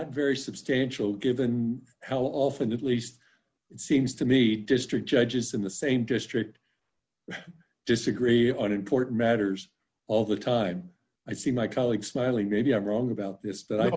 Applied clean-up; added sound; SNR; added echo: none; none; none; none.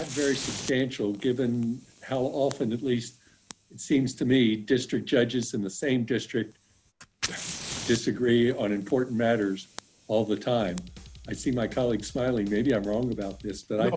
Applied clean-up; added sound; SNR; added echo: none; Fire + Drum kit; 16 dB; none.